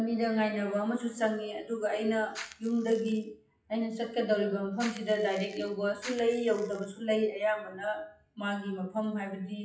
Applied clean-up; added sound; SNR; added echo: classical method WPE with log-MMSE.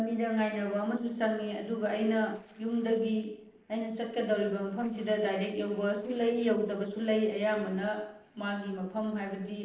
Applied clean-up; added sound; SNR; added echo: neural separator model SepFormer DNS4.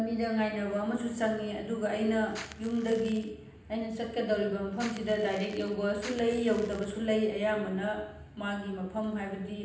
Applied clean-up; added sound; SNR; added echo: none; Crackle; 16 dB; reverberation time 0.9 s.